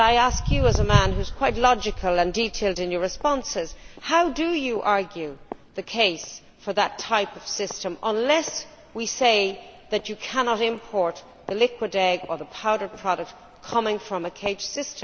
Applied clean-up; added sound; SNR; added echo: none; Walk, footsteps; 8 dB; none.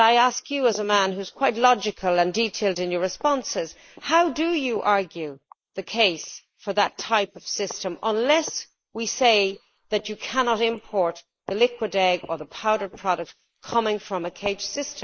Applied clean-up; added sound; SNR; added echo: neural mask model Resemble Enhance denoiser.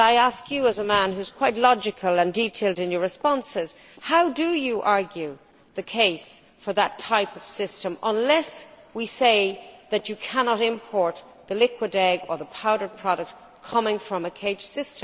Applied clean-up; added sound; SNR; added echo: neural separator model SepFormer DNS4.